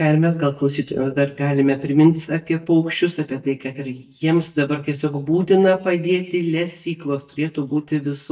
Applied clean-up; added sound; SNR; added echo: neural mask model DeepFilterNet 3.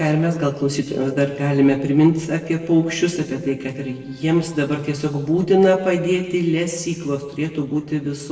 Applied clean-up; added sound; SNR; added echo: neural separator model SepFormer DNS4.